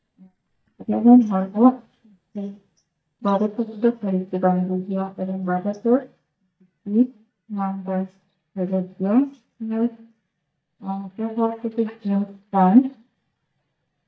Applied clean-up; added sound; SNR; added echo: neural mask model DeepFilterNet 3.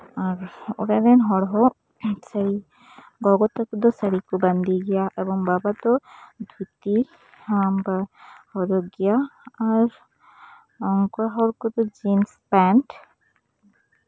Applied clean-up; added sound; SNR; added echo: none; none; none; none.